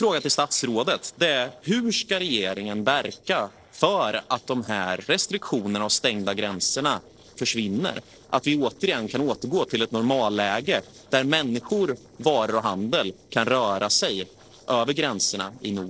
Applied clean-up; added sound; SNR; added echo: neural separator model SepFormer DNS4.